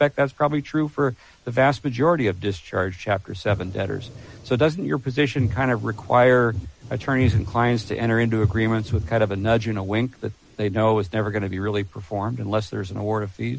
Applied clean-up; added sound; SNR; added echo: none; none; none; none.